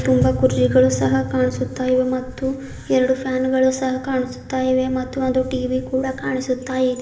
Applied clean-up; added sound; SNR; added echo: none; none; none; reverberation time 0.8 s.